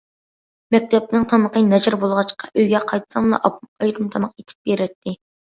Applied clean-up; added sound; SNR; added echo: none; none; none; none.